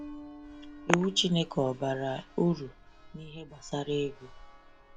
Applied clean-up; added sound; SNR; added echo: none; Church bell + Bass guitar; 17 dB; none.